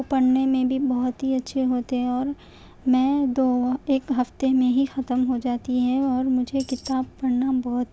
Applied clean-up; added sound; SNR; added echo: none; Tambourine; 17 dB; none.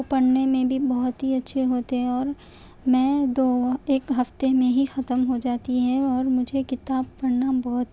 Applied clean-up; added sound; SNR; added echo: none; none; none; none.